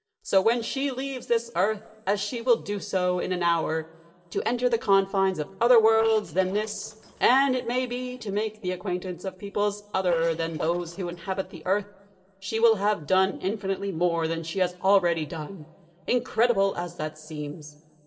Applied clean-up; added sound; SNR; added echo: neural separator model SepFormer DNS4.